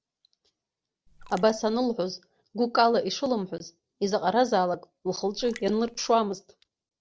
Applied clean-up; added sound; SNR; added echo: neural separator model SepFormer DNS4.